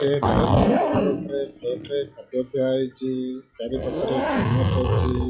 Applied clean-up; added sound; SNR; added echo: classical method log-MMSE.